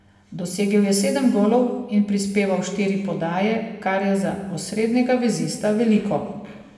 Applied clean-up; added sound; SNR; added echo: none; none; none; reverberation time 1.2 s.